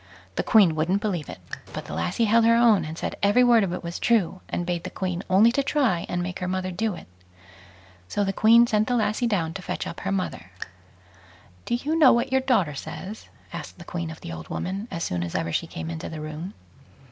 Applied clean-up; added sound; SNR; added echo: none; Raindrop + Explosion; 19 dB; none.